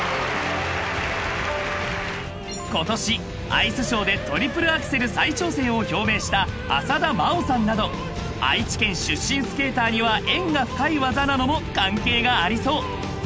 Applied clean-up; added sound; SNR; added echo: none; none; none; none.